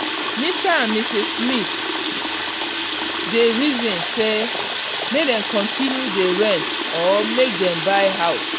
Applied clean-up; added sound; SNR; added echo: none; Water tap, faucet; -1 dB; none.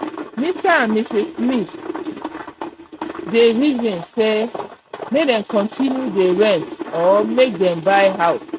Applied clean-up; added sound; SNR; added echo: neural mask model RNNoise.